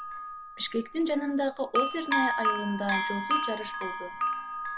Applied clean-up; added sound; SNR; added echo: none; Bell; 0 dB; none.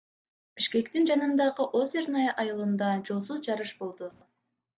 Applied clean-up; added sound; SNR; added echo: none; none; none; none.